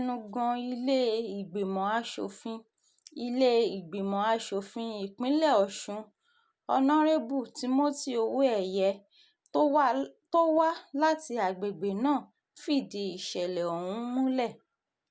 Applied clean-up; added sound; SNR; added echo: none; none; none; none.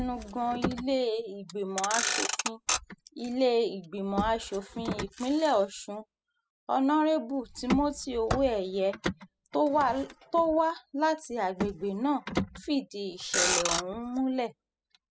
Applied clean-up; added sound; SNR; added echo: classical method spectral subtraction.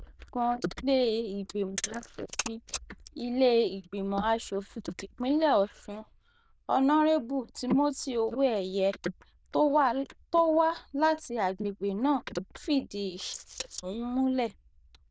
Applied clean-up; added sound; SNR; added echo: neural diffusion model UNIVERSE++.